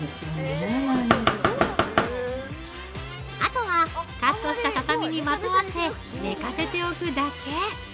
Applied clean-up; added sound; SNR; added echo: none; none; none; none.